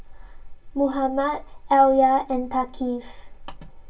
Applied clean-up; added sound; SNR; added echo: none; none; none; reverberation time 0.1 s.